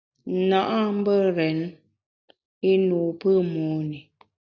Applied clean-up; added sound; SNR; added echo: none; none; none; none.